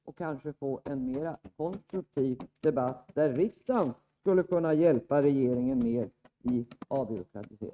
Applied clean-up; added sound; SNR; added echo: neural mask model RNNoise.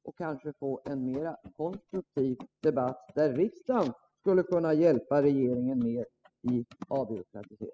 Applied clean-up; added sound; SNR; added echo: classical method spectral subtraction.